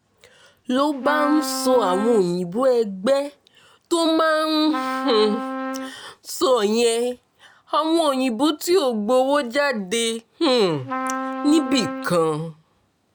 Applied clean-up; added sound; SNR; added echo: none; Trumpet; 8 dB; none.